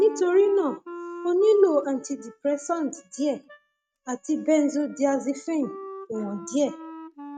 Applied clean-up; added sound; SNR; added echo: neural mask model RNNoise.